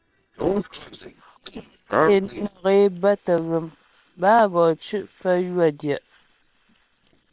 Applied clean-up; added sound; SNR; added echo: neural separator model SepFormer WHAM!.